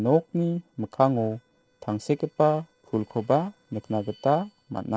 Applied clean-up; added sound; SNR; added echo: neural separator model SepFormer DNS4.